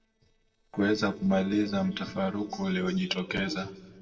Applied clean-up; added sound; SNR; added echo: neural separator model SepFormer DNS4.